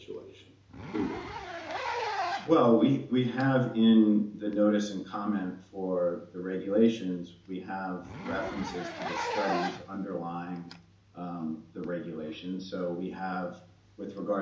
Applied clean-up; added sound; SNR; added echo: none; Zipper (clothing); 11 dB; reverberation time 0.7 s.